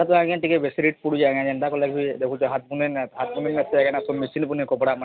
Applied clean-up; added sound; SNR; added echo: none; none; none; none.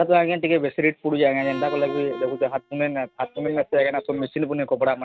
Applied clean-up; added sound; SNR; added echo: neural mask model RNNoise.